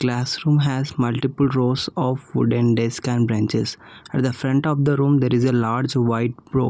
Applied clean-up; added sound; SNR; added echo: none; none; none; none.